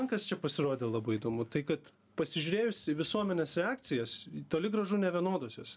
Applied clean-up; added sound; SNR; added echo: none; none; none; none.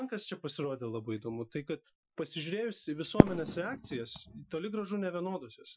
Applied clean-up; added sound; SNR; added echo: classical method Wiener filter.